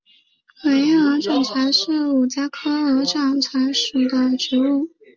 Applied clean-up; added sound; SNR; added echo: none; none; none; none.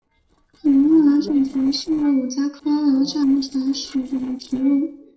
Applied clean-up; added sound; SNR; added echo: neural separator model SepFormer DNS4.